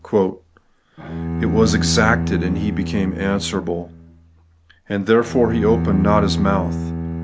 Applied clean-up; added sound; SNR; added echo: none; Bowed string instrument; 4 dB; none.